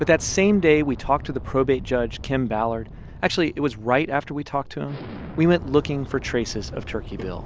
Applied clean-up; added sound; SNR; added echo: none; Explosion; 13 dB; none.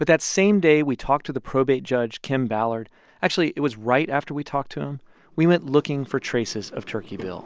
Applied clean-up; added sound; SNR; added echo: none; none; none; none.